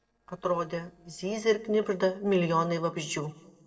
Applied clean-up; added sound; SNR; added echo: neural separator model SepFormer DNS4.